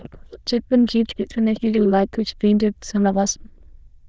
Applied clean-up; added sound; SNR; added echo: neural diffusion model UNIVERSE++.